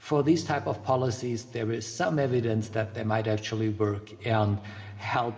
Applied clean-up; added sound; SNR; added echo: none; Engine; 18 dB; reverberation time 1.3 s.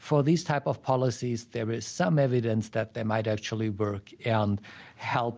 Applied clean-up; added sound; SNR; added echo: none; none; none; none.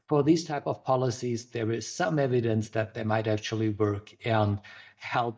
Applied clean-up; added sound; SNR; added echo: neural mask model DeepFilterNet 3.